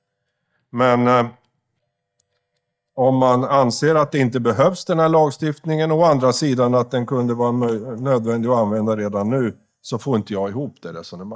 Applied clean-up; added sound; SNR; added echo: neural mask model DeepFilterNet 3.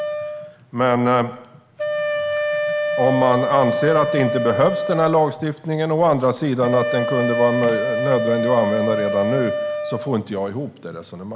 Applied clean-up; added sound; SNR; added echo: none; Wind instrument, woodwind instrument; 3 dB; none.